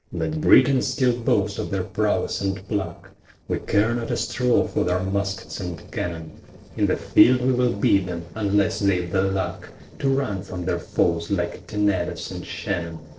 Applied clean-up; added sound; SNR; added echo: neural separator model SepFormer DNS4.